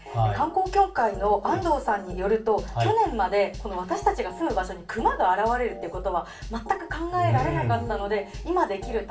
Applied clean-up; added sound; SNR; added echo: none; none; none; reverberation time 0.3 s.